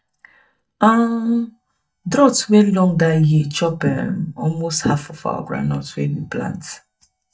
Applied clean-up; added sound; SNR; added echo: neural mask model DeepFilterNet 3.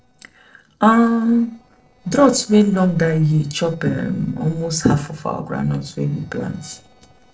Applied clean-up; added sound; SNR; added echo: neural separator model SepFormer DNS4.